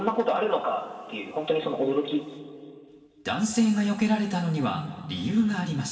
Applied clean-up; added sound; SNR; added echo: none; none; none; reverberation time 2.7 s.